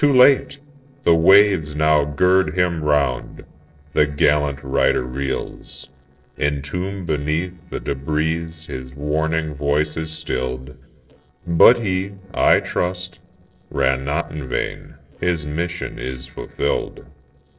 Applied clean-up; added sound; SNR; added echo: neural separator model SepFormer DNS4.